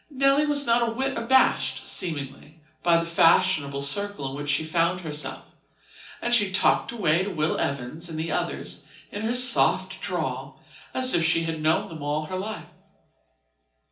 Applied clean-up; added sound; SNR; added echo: none; none; none; reverberation time 0.4 s.